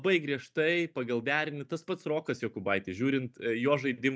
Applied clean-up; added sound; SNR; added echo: none; none; none; none.